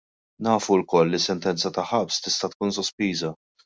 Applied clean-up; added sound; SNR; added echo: none; none; none; none.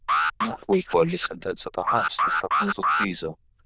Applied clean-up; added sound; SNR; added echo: neural diffusion model UNIVERSE++.